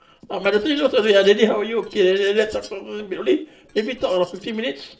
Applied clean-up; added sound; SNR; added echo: neural separator model SepFormer DNS4.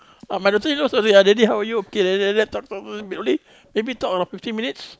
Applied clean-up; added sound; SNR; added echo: none; none; none; none.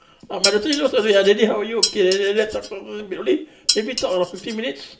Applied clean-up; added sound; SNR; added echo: none; Dishes, pots, and pans; 7 dB; reverberation time 0.4 s.